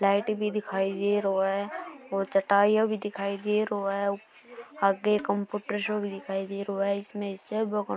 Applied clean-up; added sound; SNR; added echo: none; Percussion; 19 dB; none.